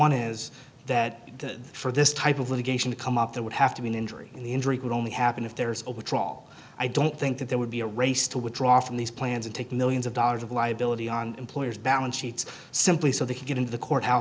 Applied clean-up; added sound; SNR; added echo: none; none; none; none.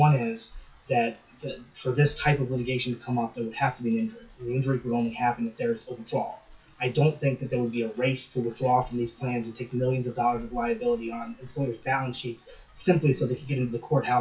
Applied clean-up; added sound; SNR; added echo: classical method WPE with log-MMSE.